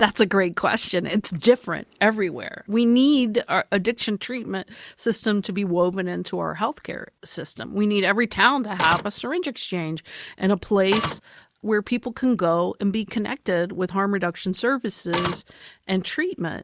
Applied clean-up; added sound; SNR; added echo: none; Printer; 2 dB; none.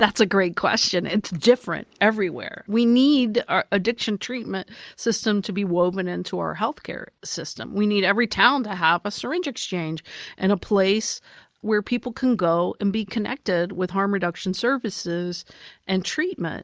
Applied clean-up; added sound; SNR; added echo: none; none; none; none.